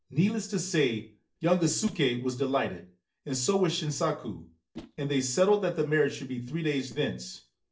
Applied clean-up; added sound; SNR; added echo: neural separator model SepFormer DNS4.